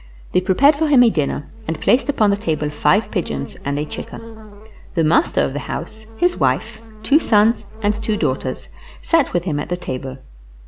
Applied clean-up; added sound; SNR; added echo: none; Buzz; 17 dB; none.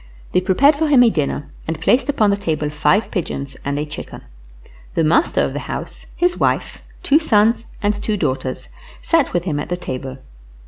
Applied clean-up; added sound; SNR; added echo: none; none; none; none.